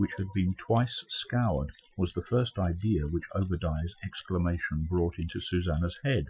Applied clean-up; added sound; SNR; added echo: classical method Wiener filter.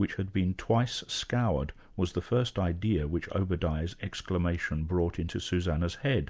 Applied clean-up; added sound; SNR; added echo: none; none; none; none.